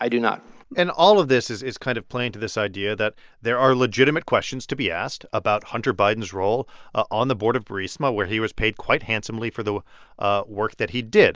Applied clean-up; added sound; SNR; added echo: none; none; none; none.